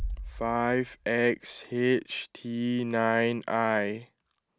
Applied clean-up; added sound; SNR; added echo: none; Bass drum; 14 dB; none.